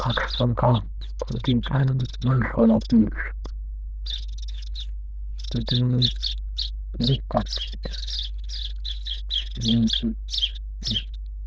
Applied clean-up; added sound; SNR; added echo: neural diffusion model UNIVERSE++.